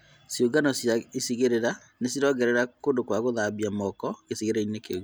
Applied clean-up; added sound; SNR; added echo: none; none; none; none.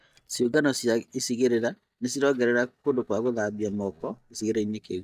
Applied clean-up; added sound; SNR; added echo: neural mask model DeepFilterNet 3.